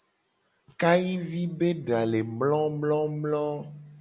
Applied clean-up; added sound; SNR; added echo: none; none; none; none.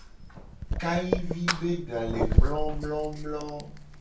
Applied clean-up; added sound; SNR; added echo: none; Fire; -4 dB; reverberation time 0.3 s.